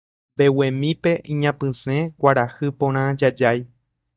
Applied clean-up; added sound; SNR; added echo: neural mask model DeepFilterNet 3.